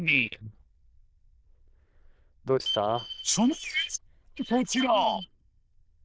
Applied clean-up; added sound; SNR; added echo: neural diffusion model UNIVERSE++.